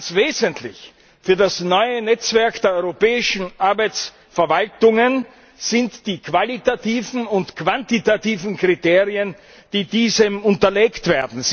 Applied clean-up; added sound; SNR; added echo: none; none; none; none.